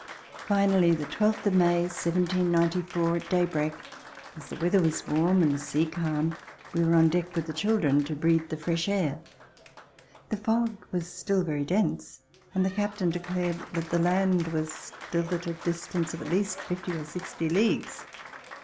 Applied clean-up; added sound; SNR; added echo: none; Applause; 17 dB; none.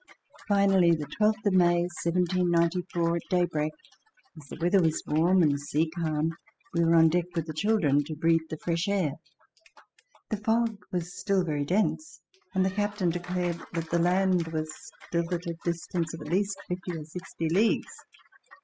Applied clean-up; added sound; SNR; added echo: classical method spectral subtraction.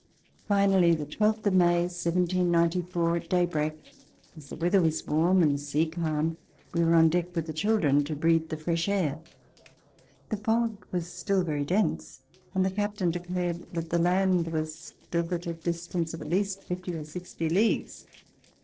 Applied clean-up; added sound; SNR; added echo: neural separator model SepFormer DNS4.